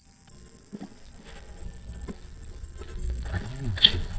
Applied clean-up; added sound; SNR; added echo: neural mask model DeepFilterNet 3.